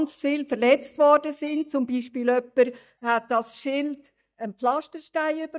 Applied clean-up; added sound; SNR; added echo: neural mask model DeepFilterNet 3.